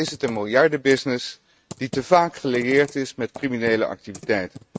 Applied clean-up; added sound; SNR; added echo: neural mask model RNNoise.